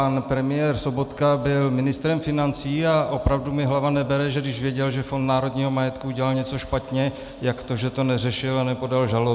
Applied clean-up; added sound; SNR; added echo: none; none; none; none.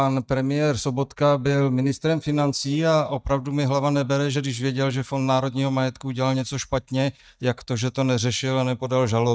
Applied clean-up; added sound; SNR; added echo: neural mask model DeepFilterNet 3.